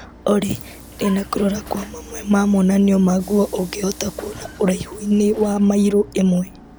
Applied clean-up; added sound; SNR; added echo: none; Vehicle; 19 dB; none.